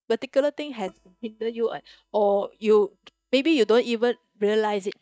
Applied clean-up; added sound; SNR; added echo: neural mask model DeepFilterNet 3.